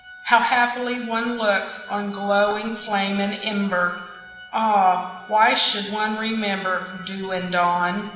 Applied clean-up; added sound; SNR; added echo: none; Organ; 20 dB; reverberation time 1.2 s.